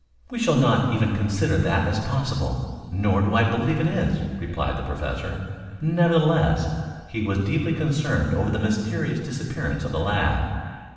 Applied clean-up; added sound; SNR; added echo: none; none; none; reverberation time 1.6 s.